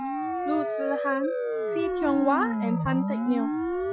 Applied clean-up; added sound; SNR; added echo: classical method Wiener filter.